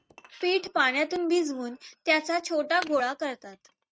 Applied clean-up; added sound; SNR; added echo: neural mask model RNNoise.